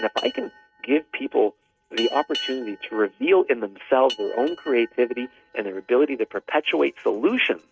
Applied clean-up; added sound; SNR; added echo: neural mask model RNNoise.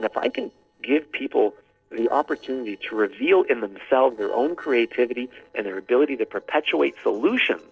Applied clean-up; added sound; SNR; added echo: neural separator model SepFormer DNS4.